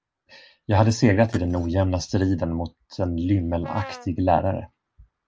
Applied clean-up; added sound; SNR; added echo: none; Glass + Brass instrument; 17 dB; none.